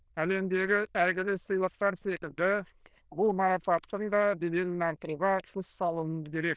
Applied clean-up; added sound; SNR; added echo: neural diffusion model UNIVERSE++.